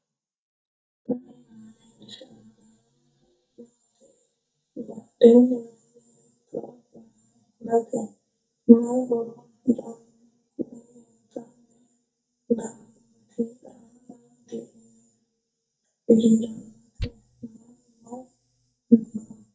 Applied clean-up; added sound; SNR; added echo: neural mask model DeepFilterNet 3.